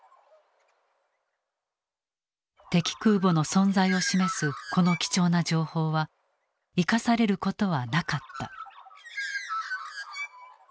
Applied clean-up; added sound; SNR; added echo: none; Bird; 12 dB; none.